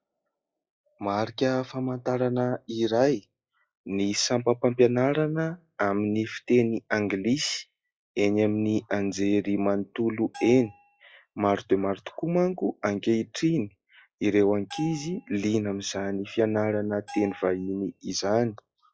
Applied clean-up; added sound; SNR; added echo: classical method log-MMSE.